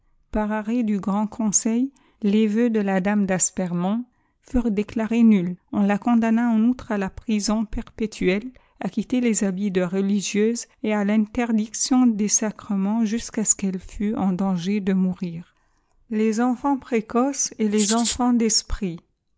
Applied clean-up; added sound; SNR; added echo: neural mask model Resemble Enhance denoiser.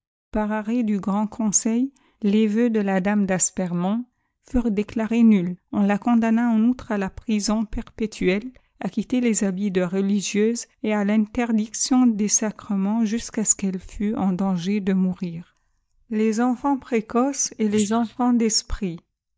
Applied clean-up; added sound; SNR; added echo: neural mask model DeepFilterNet 3.